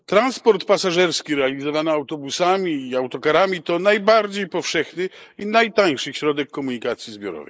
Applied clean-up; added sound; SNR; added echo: neural mask model Resemble Enhance denoiser.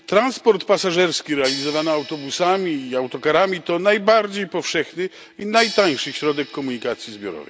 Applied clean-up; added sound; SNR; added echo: none; Crash cymbal; 16 dB; none.